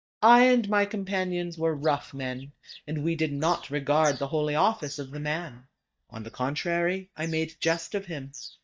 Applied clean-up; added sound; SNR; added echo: neural mask model DeepFilterNet 3.